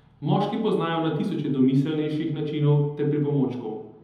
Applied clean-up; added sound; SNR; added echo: none; none; none; reverberation time 0.8 s.